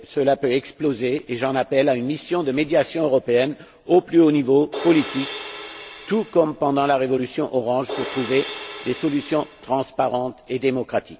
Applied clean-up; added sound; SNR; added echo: none; Crash cymbal; 12 dB; none.